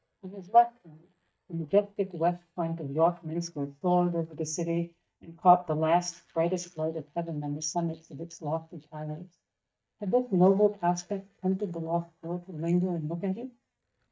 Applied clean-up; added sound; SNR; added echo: neural mask model DeepFilterNet 3.